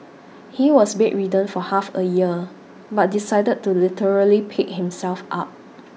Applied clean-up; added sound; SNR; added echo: none; none; none; none.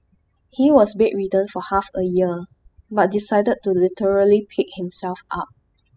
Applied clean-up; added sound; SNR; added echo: classical method spectral subtraction.